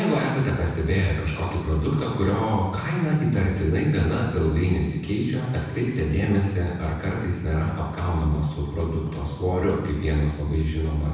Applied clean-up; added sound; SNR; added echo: none; none; none; reverberation time 1.1 s.